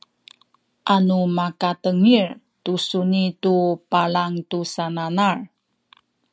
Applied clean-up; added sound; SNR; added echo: none; none; none; none.